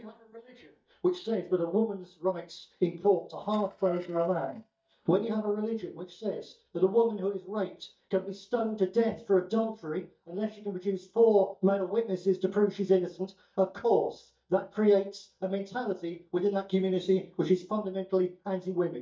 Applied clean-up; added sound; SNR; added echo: neural mask model DeepFilterNet 3.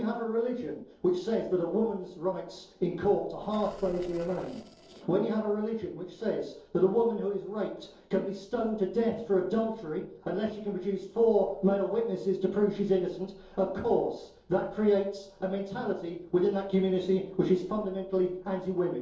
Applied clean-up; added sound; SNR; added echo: neural separator model SepFormer DNS4.